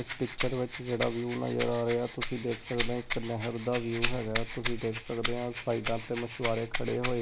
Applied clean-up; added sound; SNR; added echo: none; Rattle (instrument); -1 dB; none.